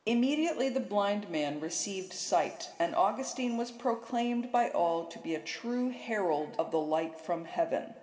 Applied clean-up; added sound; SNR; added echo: none; none; none; reverberation time 1.7 s.